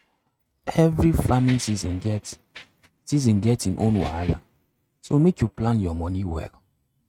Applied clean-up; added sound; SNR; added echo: neural mask model RNNoise.